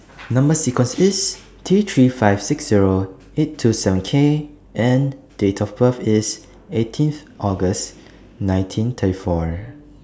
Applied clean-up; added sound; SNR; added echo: none; none; none; none.